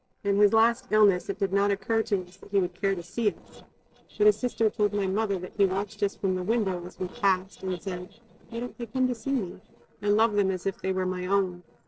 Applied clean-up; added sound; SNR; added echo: neural separator model SepFormer DNS4.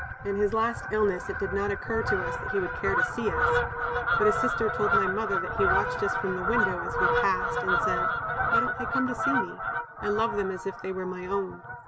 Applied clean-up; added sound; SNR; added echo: none; Fowl; -2 dB; none.